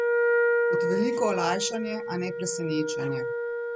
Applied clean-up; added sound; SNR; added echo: none; Wind instrument, woodwind instrument; -4 dB; none.